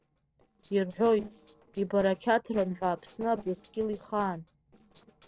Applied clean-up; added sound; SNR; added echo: neural separator model SepFormer DNS4.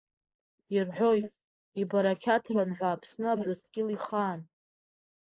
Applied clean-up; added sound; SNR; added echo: neural mask model Resemble Enhance denoiser.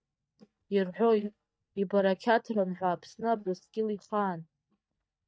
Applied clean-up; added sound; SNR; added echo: neural mask model DeepFilterNet 3.